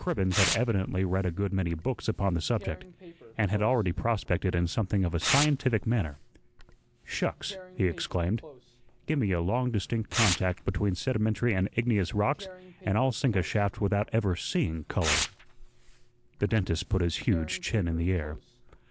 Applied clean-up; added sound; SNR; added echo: none; Tearing; 11 dB; none.